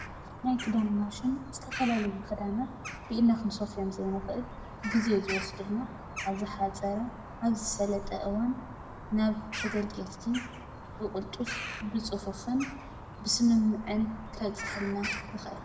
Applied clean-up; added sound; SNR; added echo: none; Bird vocalization, bird call, bird song; 9 dB; reverberation time 0.7 s.